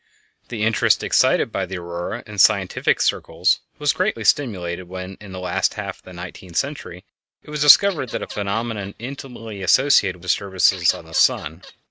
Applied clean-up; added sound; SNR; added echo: neural mask model RNNoise.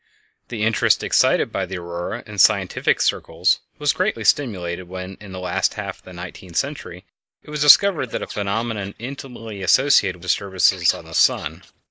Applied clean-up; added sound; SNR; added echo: neural mask model Resemble Enhance denoiser.